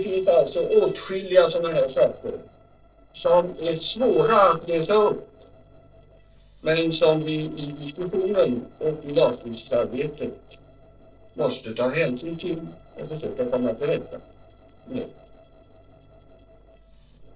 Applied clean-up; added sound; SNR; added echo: neural separator model SepFormer DNS4.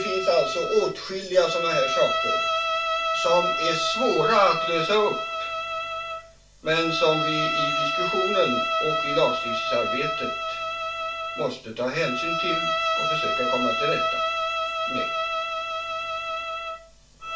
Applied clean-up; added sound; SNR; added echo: none; Bowed string instrument; 0 dB; reverberation time 0.2 s.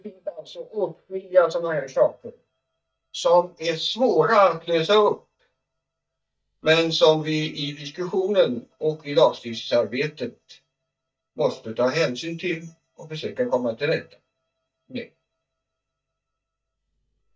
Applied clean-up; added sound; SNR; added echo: neural mask model DeepFilterNet 3.